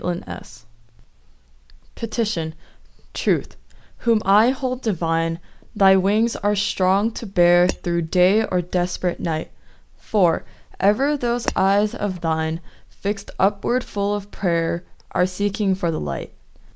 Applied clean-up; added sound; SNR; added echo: neural mask model Resemble Enhance denoiser.